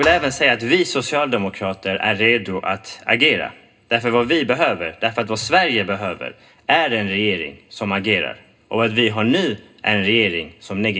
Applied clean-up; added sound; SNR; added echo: none; Thump, thud; 13 dB; reverberation time 0.2 s.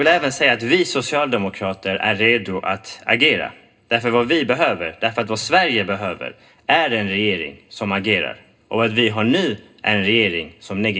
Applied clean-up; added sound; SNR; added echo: neural separator model SepFormer DNS4.